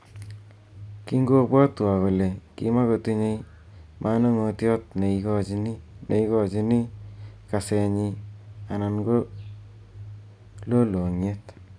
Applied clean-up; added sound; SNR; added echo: none; none; none; none.